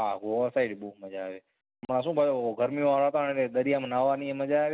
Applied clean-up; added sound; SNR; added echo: none; none; none; none.